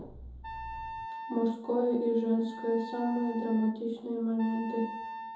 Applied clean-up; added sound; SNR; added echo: none; Wind instrument, woodwind instrument; 11 dB; reverberation time 2.8 s.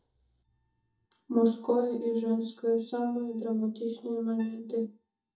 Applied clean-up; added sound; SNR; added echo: neural mask model DeepFilterNet 3.